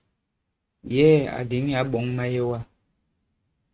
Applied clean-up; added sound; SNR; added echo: neural mask model RNNoise.